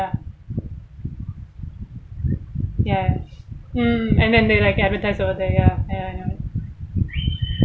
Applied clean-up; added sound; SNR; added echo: none; none; none; none.